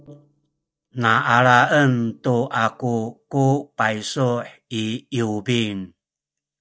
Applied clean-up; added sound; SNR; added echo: neural mask model DeepFilterNet 3.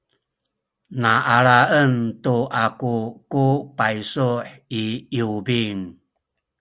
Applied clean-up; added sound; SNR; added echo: none; none; none; none.